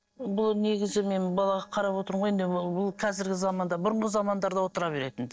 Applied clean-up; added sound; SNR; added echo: neural separator model SepFormer DNS4.